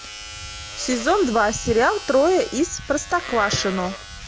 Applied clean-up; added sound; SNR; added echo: none; Livestock, farm animals, working animals + Domestic sounds, home sounds; 12 dB; none.